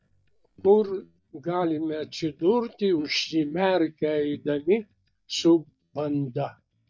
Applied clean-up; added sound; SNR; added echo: neural mask model DeepFilterNet 3.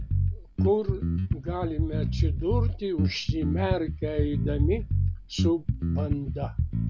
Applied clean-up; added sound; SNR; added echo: none; Bass guitar; -4 dB; none.